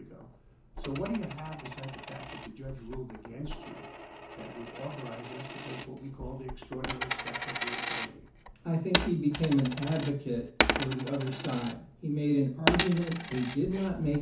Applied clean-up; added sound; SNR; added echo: none; Coin (dropping); 3 dB; reverberation time 0.9 s.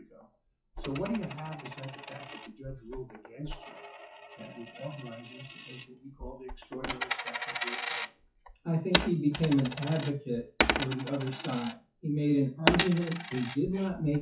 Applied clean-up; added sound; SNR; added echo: classical method WPE with log-MMSE.